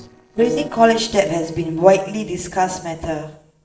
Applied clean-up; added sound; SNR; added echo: neural separator model SepFormer DNS4.